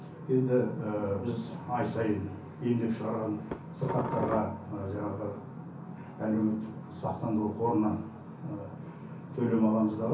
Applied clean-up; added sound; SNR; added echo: none; Dishes, pots, and pans; 6 dB; reverberation time 0.6 s.